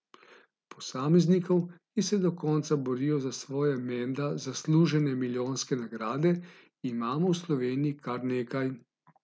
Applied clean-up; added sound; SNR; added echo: none; none; none; none.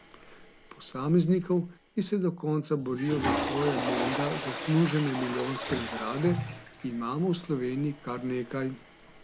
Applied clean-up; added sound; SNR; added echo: none; Toilet flush / Water; 6 dB; none.